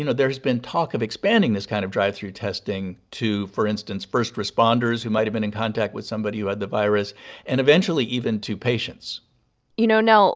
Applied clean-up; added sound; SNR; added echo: none; none; none; none.